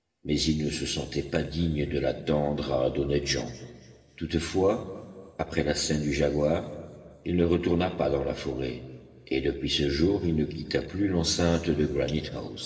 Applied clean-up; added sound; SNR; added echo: none; none; none; reverberation time 2.3 s.